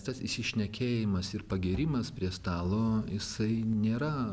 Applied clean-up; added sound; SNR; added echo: none; none; none; none.